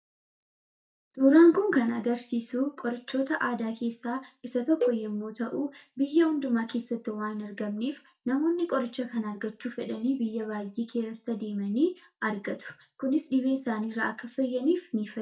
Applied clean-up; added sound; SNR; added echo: neural mask model DeepFilterNet 3.